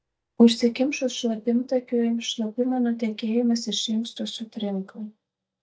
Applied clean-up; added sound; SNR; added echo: neural mask model DeepFilterNet 3.